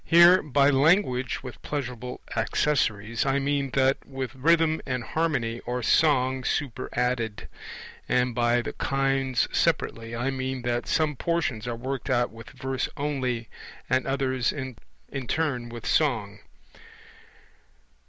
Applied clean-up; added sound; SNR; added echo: none; none; none; none.